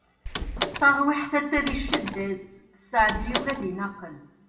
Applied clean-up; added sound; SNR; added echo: none; Door; 4 dB; reverberation time 0.7 s.